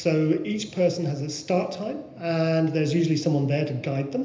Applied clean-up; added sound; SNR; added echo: none; none; none; reverberation time 0.8 s.